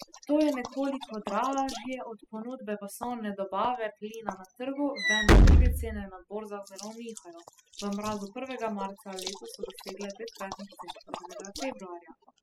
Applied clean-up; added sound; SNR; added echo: classical method spectral subtraction.